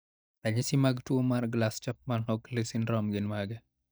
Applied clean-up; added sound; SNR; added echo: neural mask model DeepFilterNet 3.